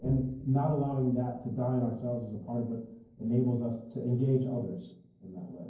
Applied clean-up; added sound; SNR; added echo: neural separator model SepFormer DNS4.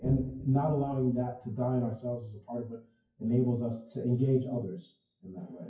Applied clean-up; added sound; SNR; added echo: classical method WPE with log-MMSE.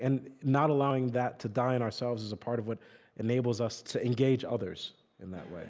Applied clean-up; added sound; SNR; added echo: none; none; none; none.